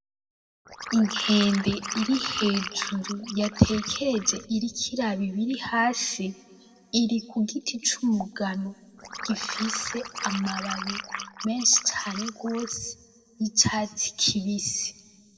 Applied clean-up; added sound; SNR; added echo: none; Liquid; 8 dB; reverberation time 1.9 s.